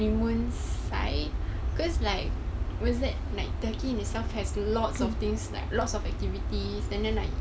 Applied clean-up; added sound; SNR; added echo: none; none; none; none.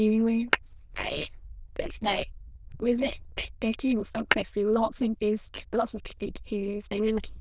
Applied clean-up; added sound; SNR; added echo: neural diffusion model UNIVERSE++.